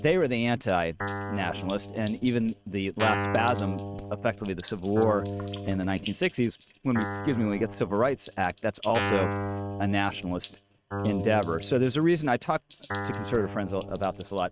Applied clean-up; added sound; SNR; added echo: neural mask model RNNoise.